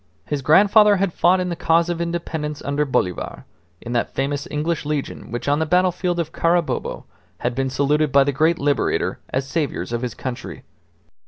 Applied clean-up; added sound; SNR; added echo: none; none; none; none.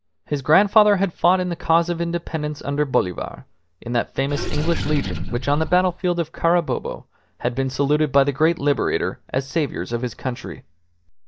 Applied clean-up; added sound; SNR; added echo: neural mask model DeepFilterNet 3.